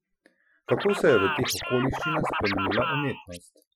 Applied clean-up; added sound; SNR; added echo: classical method Wiener filter.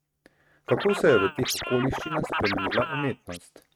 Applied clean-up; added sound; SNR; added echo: neural mask model RNNoise.